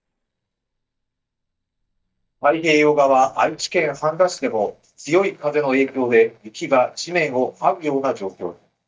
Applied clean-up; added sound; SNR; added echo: neural mask model DeepFilterNet 3.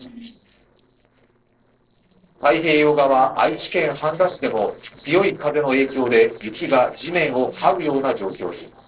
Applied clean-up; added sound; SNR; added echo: neural separator model SepFormer DNS4.